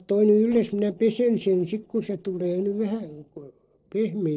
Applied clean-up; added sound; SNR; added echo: neural separator model SepFormer DNS4.